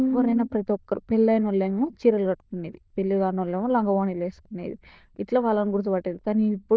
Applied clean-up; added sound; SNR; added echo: neural diffusion model UNIVERSE++.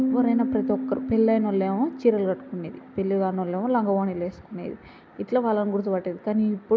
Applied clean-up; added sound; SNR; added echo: none; Piano; 8 dB; none.